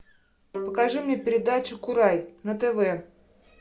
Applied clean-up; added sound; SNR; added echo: none; Bowed string instrument; 15 dB; none.